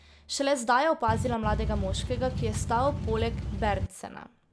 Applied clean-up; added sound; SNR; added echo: none; Boat, Water vehicle; 2 dB; none.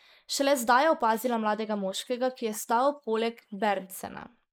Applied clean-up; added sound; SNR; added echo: neural mask model Resemble Enhance denoiser.